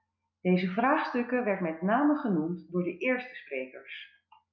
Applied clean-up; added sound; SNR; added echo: none; none; none; none.